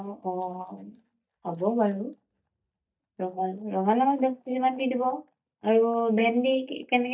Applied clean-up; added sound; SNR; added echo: neural mask model DeepFilterNet 3.